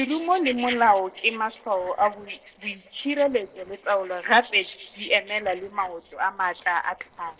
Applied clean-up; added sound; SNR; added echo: neural separator model SepFormer DNS4.